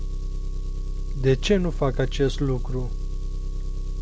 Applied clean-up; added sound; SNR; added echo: none; Engine; 0 dB; none.